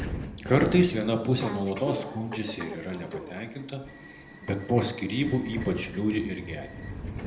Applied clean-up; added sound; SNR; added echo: none; Subway, metro, underground; 9 dB; reverberation time 0.7 s.